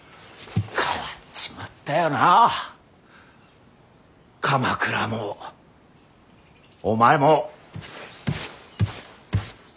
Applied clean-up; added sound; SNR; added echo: none; none; none; none.